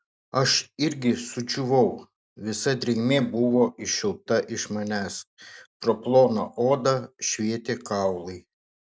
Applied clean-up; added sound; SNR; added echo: none; none; none; none.